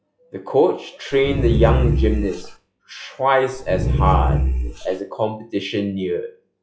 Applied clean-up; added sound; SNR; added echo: classical method log-MMSE.